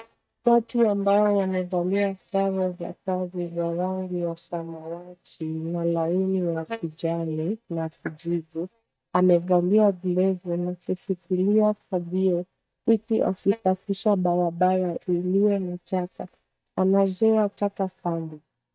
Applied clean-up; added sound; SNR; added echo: neural mask model DeepFilterNet 3.